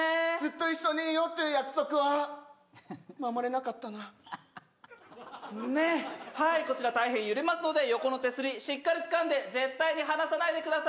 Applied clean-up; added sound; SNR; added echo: none; none; none; none.